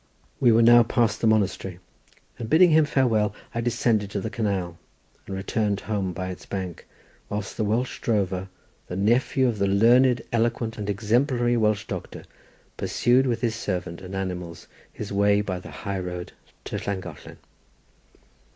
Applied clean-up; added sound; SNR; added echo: none; none; none; none.